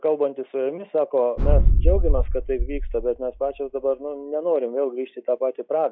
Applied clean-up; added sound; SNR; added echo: classical method log-MMSE.